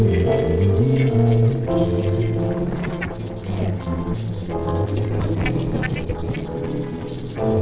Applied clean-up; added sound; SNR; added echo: neural separator model SepFormer DNS4.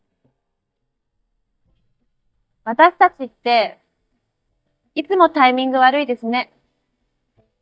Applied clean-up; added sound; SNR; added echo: neural mask model DeepFilterNet 3.